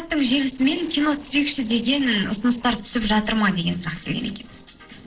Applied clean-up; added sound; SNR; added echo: neural separator model SepFormer DNS4.